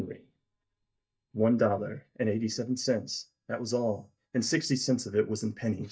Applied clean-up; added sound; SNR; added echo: neural mask model DeepFilterNet 3.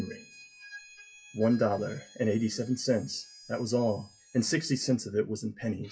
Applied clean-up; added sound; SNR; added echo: classical method WPE with log-MMSE.